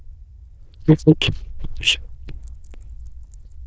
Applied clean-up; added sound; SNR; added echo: neural diffusion model UNIVERSE++.